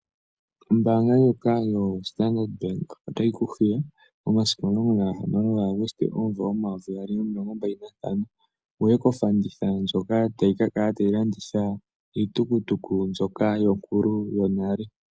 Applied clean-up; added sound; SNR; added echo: none; none; none; none.